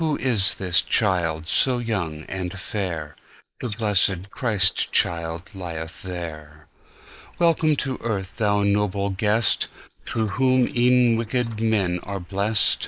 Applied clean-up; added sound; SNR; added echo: neural mask model Resemble Enhance denoiser.